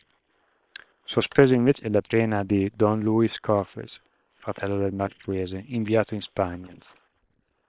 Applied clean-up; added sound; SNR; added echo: neural separator model SepFormer WHAM!.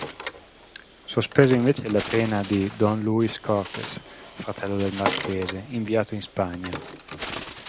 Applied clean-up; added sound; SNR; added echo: none; Bird; 11 dB; none.